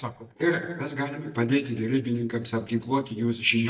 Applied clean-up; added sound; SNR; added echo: neural mask model DeepFilterNet 3.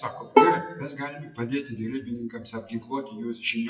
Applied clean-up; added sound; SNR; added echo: classical method WPE with log-MMSE.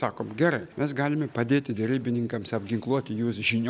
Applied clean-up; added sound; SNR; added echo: none; none; none; none.